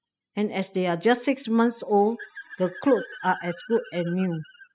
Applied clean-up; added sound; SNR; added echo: classical method spectral subtraction.